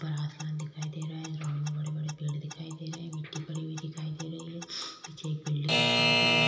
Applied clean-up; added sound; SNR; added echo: none; Alarm / Clock; -2 dB; reverberation time 1.4 s.